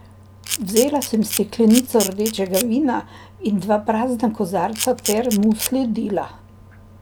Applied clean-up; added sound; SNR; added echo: none; Camera; 8 dB; none.